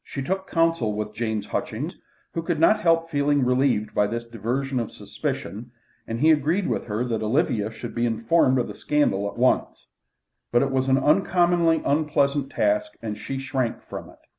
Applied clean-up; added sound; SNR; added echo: none; none; none; none.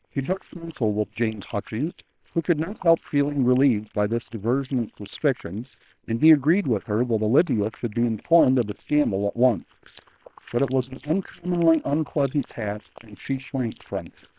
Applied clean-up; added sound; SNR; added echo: neural separator model SepFormer WHAM!.